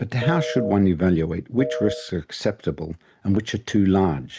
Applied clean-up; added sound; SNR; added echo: neural mask model RNNoise.